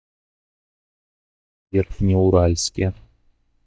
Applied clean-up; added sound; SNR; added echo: neural mask model DeepFilterNet 3.